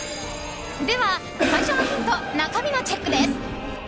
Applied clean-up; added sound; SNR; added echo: none; Cough; 2 dB; none.